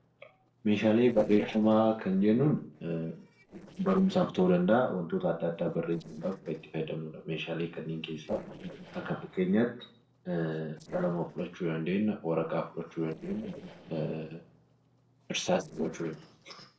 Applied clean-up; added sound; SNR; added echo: neural separator model SepFormer DNS4.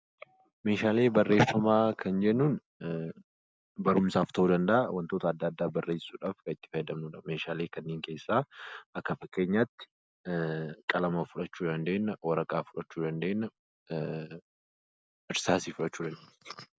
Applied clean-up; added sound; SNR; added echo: none; none; none; none.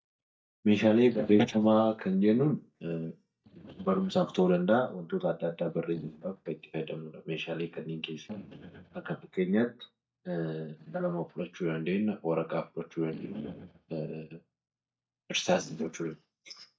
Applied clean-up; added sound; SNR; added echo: neural mask model DeepFilterNet 3.